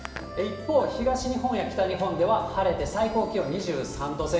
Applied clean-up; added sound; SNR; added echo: none; Hands; 19 dB; reverberation time 1.0 s.